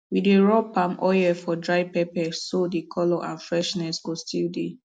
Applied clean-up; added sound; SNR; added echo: none; none; none; none.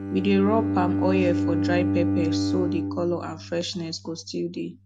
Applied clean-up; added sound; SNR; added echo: none; Bowed string instrument; 0 dB; none.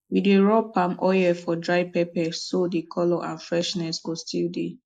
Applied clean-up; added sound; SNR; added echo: neural mask model Resemble Enhance denoiser.